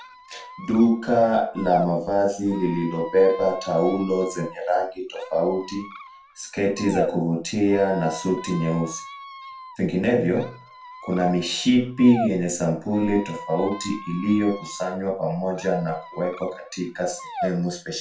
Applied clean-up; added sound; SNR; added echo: none; Squeak; 14 dB; reverberation time 0.3 s.